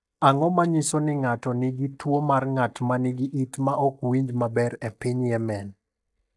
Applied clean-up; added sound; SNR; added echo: neural mask model DeepFilterNet 3.